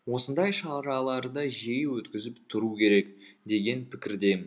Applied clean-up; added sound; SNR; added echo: none; none; none; none.